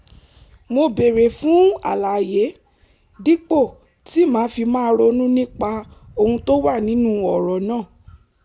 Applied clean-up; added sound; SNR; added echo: none; none; none; none.